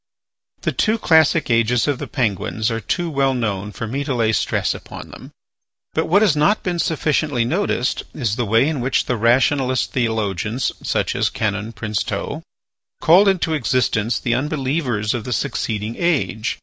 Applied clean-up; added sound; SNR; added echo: none; none; none; none.